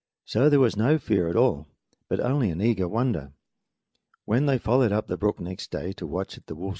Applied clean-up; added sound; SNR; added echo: none; none; none; none.